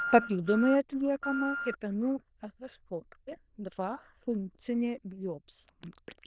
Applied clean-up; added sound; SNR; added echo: neural diffusion model UNIVERSE++.